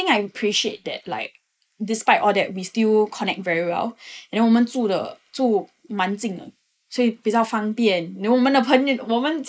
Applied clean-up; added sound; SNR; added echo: neural mask model Resemble Enhance denoiser.